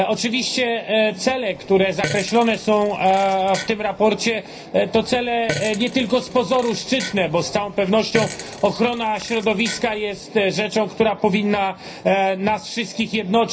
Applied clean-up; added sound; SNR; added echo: none; Fart; 13 dB; reverberation time 0.4 s.